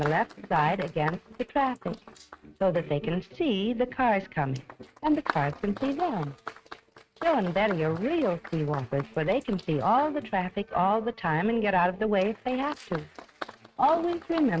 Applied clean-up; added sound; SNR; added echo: neural mask model RNNoise.